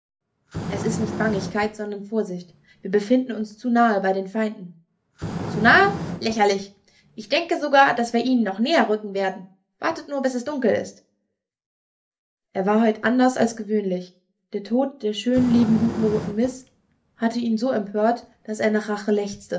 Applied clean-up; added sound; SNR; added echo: none; Fire; 11 dB; reverberation time 0.3 s.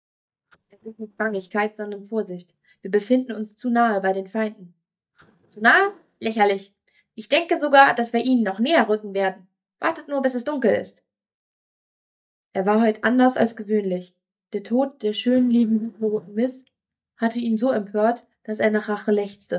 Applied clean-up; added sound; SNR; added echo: neural mask model DeepFilterNet 3.